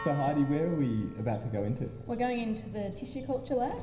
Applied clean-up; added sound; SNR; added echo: none; Church bell; 18 dB; reverberation time 0.9 s.